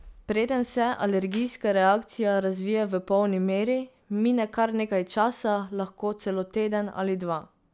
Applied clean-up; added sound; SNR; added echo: none; none; none; none.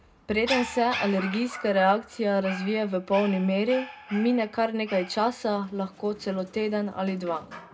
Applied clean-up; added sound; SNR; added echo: none; Dog; 13 dB; reverberation time 0.2 s.